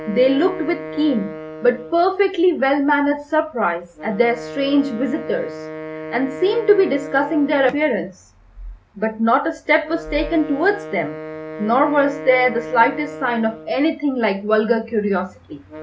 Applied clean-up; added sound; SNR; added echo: none; Wind instrument, woodwind instrument; 13 dB; none.